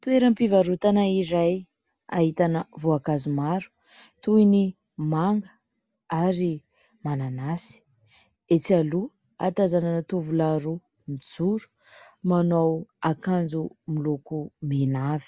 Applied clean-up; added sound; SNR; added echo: none; none; none; none.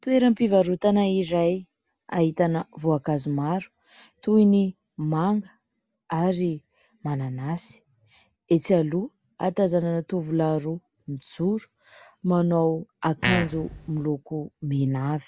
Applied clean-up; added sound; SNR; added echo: none; Fart; 4 dB; none.